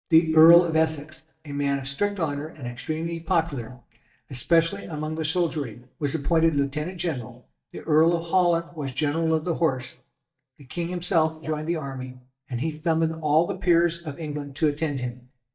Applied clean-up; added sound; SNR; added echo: neural mask model DeepFilterNet 3.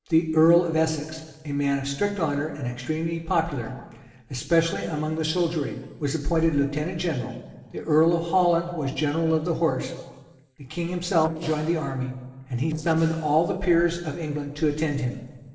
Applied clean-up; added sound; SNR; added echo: neural separator model SepFormer DNS4.